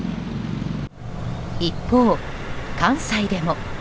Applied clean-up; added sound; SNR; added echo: none; none; none; none.